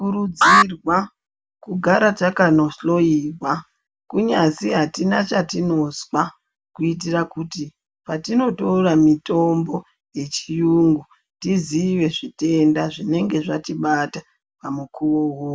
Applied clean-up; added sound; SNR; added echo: none; Alarm; -1 dB; none.